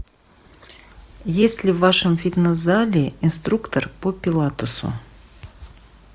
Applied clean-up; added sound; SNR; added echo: none; none; none; none.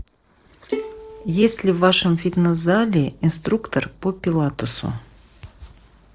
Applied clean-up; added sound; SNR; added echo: neural separator model SepFormer DNS4.